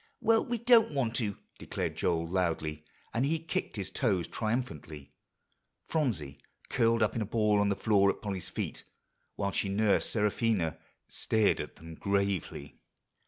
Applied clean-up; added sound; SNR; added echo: none; none; none; none.